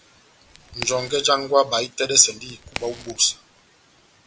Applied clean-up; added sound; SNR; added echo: none; Crack; 15 dB; none.